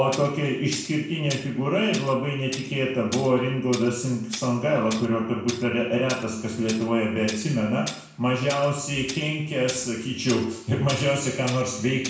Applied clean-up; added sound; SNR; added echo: none; Tools; 15 dB; reverberation time 0.7 s.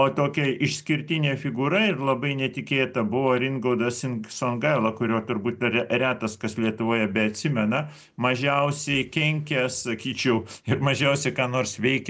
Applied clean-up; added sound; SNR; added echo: none; none; none; none.